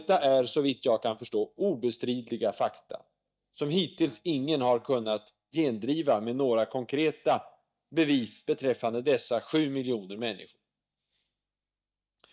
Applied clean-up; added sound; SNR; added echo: neural mask model DeepFilterNet 3.